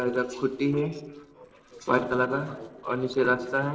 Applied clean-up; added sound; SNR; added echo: neural separator model SepFormer DNS4.